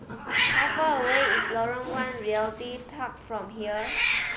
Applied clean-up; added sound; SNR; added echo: none; Hiss; -1 dB; none.